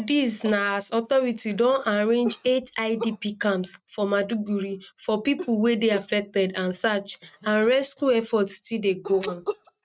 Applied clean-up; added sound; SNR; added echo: neural mask model RNNoise.